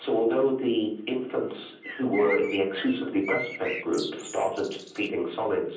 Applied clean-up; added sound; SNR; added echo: none; Bird; 11 dB; reverberation time 0.6 s.